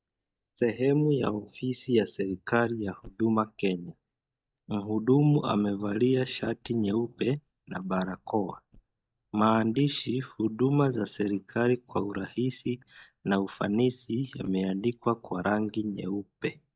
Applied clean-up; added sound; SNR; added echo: neural mask model DeepFilterNet 3.